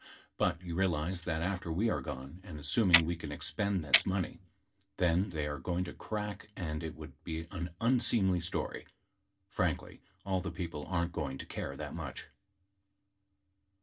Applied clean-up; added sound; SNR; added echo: none; Clock; -4 dB; reverberation time 0.1 s.